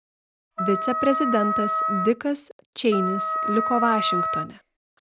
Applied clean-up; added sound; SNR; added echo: none; Wind instrument, woodwind instrument; 0 dB; none.